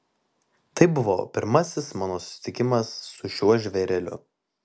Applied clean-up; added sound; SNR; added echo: none; none; none; none.